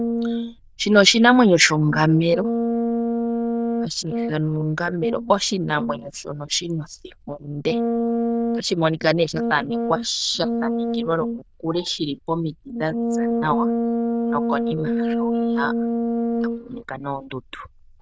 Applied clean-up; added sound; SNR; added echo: neural diffusion model UNIVERSE++.